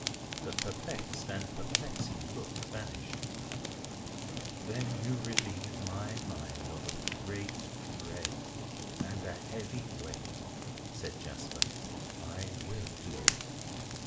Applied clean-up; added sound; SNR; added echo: none; Fire; -4 dB; reverberation time 1.6 s.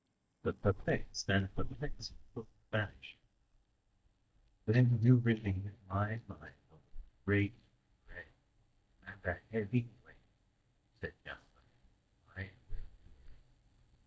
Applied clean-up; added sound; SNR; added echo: neural mask model DeepFilterNet 3.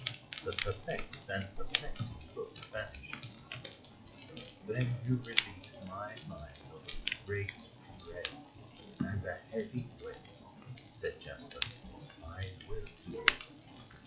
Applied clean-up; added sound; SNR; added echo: classical method WPE with log-MMSE.